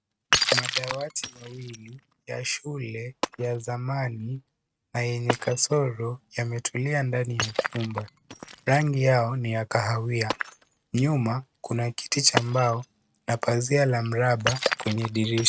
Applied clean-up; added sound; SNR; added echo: neural mask model RNNoise.